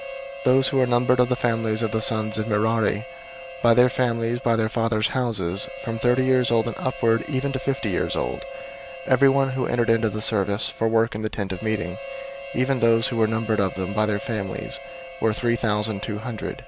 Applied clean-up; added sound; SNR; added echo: none; Harmonica; 13 dB; none.